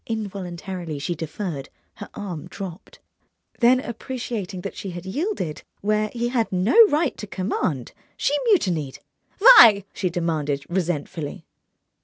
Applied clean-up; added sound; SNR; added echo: none; none; none; none.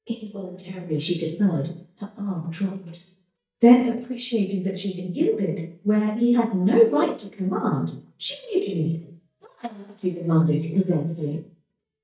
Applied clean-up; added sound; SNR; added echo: neural mask model DeepFilterNet 3.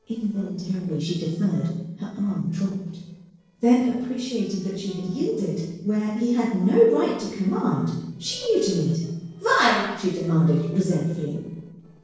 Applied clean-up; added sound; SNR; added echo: neural separator model SepFormer DNS4.